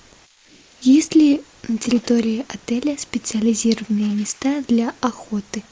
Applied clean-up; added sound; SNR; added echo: neural mask model Resemble Enhance denoiser.